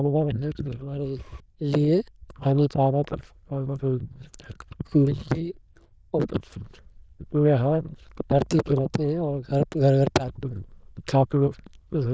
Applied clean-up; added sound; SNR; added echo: neural diffusion model UNIVERSE++.